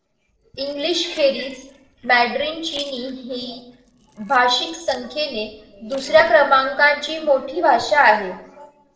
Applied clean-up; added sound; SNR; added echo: neural separator model SepFormer DNS4.